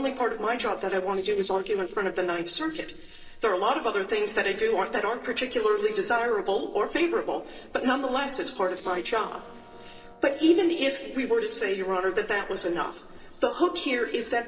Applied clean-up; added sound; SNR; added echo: neural separator model SepFormer DNS4.